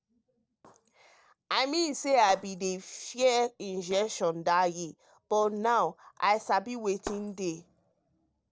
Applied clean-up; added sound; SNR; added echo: neural separator model SepFormer DNS4.